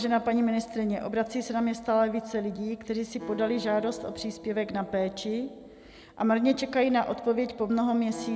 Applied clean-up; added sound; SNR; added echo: none; Acoustic guitar; 19 dB; none.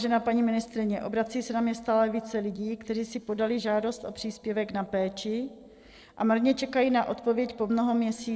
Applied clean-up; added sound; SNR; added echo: neural separator model SepFormer DNS4.